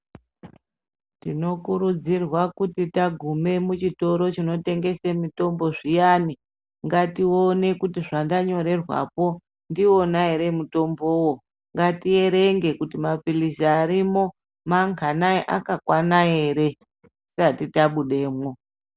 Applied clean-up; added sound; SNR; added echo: none; none; none; none.